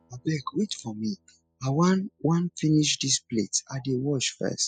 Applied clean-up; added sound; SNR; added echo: classical method spectral subtraction.